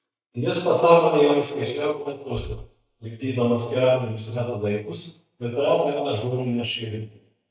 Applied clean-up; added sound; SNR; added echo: neural mask model DeepFilterNet 3.